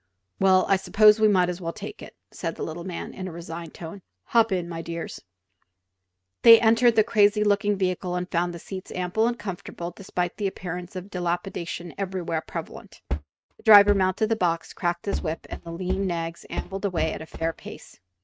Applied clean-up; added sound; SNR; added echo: neural mask model RNNoise.